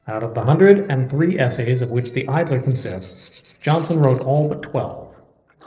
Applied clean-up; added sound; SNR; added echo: neural separator model SepFormer DNS4.